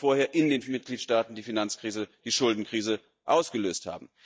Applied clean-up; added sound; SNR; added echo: neural mask model DeepFilterNet 3.